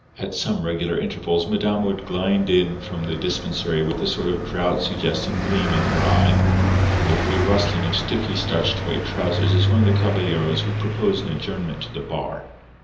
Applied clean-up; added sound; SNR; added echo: none; Car passing by; 0 dB; reverberation time 1.2 s.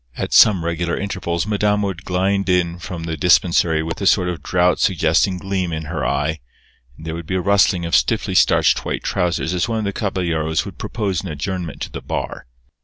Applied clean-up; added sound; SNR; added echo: none; none; none; none.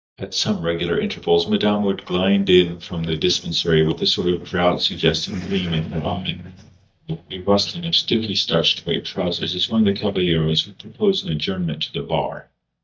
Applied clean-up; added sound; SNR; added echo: neural mask model DeepFilterNet 3.